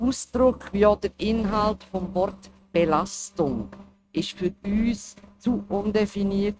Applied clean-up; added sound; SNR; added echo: neural mask model RNNoise.